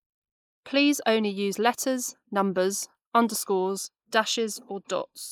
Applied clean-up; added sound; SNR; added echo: neural mask model Resemble Enhance denoiser.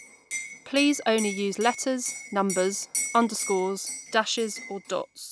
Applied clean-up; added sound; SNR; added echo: none; Liquid; 10 dB; none.